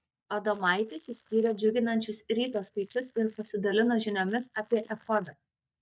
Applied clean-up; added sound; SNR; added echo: neural mask model DeepFilterNet 3.